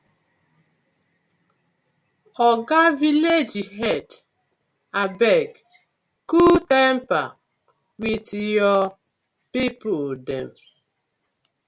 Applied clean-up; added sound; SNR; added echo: none; none; none; none.